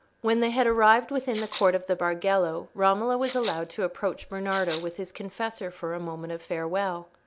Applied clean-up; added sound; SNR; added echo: none; Rattle (instrument); 14 dB; none.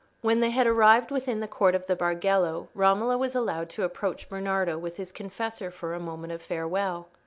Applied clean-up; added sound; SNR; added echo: none; none; none; none.